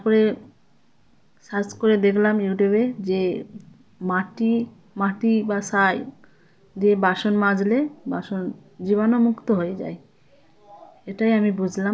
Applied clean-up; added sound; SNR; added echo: none; none; none; none.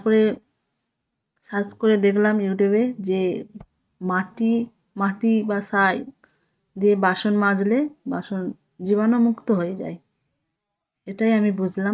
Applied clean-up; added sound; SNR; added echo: neural mask model RNNoise.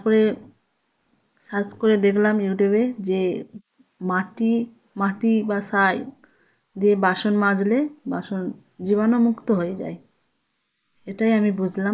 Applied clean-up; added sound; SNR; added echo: neural mask model Resemble Enhance denoiser.